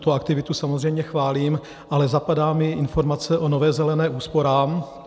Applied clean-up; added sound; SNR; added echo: none; none; none; none.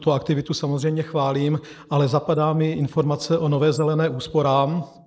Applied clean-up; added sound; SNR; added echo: neural mask model Resemble Enhance denoiser.